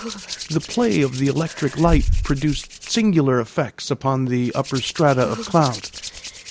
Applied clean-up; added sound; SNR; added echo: none; Hands; 7 dB; none.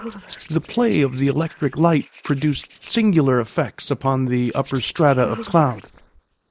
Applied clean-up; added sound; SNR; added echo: neural mask model Resemble Enhance denoiser.